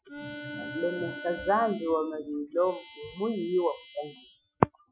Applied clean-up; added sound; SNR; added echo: classical method Wiener filter.